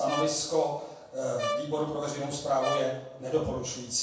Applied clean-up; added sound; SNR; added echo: none; Brass instrument; 6 dB; reverberation time 0.6 s.